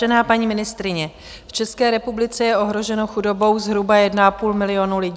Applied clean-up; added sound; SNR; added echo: none; none; none; none.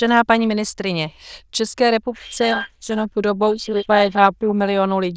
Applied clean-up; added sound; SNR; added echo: neural diffusion model UNIVERSE++.